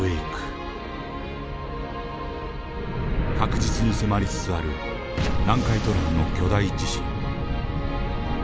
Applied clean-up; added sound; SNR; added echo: none; none; none; none.